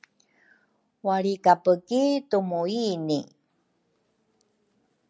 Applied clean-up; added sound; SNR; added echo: none; none; none; none.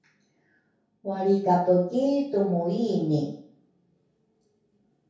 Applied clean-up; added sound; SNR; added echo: none; none; none; reverberation time 0.6 s.